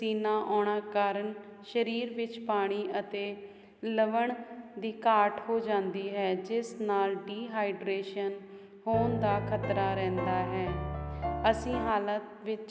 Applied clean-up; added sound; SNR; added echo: none; Piano; 3 dB; none.